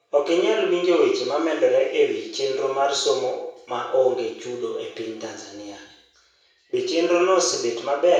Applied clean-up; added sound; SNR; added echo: none; none; none; reverberation time 0.7 s.